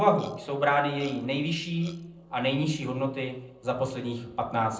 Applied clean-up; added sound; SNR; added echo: neural separator model SepFormer DNS4.